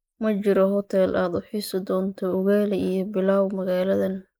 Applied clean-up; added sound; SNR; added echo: neural mask model Resemble Enhance denoiser.